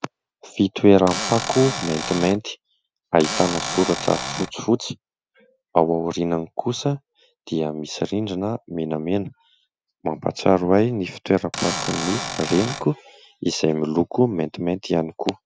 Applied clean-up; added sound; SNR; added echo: none; Cupboard open or close / Door; 6 dB; none.